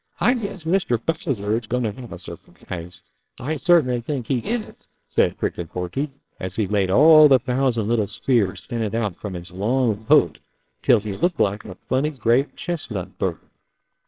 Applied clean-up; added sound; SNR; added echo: neural separator model SepFormer WHAMR!.